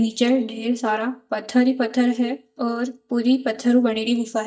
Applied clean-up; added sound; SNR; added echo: neural mask model DeepFilterNet 3.